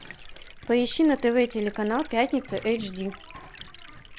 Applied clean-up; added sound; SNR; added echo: none; Liquid; 18 dB; none.